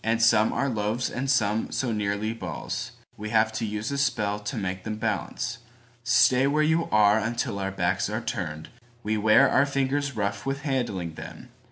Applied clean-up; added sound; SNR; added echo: none; none; none; none.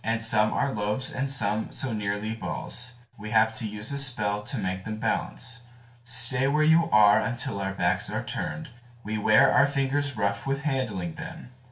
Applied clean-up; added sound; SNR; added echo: none; none; none; reverberation time 0.2 s.